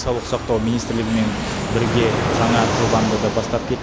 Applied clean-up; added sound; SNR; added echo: none; Fixed-wing aircraft, airplane; 1 dB; none.